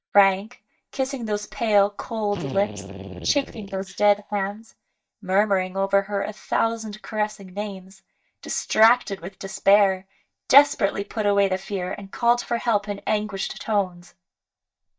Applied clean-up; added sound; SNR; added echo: neural mask model DeepFilterNet 3.